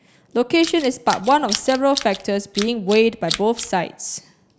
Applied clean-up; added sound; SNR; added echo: none; Tools; 11 dB; none.